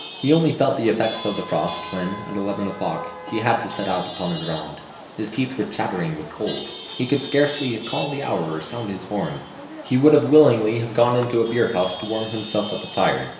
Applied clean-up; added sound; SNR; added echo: none; Chatter / Traffic noise, roadway noise / Vehicle horn, car horn, honking / Engine; 13 dB; reverberation time 0.8 s.